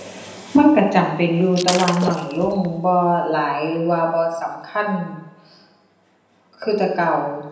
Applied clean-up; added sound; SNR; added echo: none; Shatter; 8 dB; reverberation time 0.8 s.